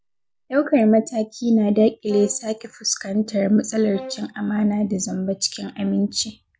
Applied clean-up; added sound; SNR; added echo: none; Brass instrument; 20 dB; none.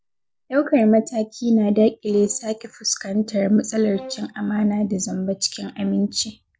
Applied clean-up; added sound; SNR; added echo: neural separator model SepFormer DNS4.